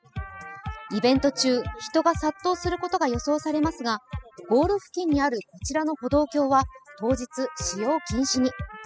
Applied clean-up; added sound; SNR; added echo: classical method spectral subtraction.